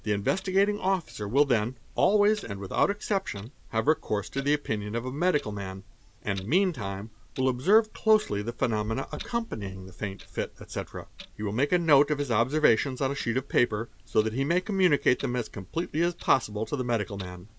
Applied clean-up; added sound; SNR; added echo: none; Clock; 19 dB; none.